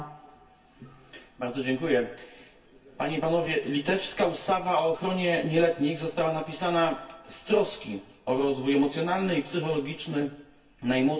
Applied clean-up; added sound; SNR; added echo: none; Rattle (instrument); 6 dB; reverberation time 0.3 s.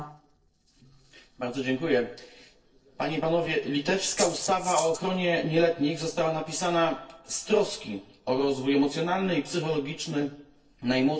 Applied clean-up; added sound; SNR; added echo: neural separator model SepFormer DNS4.